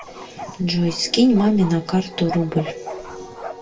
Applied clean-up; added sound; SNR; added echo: none; Bark; 16 dB; reverberation time 0.2 s.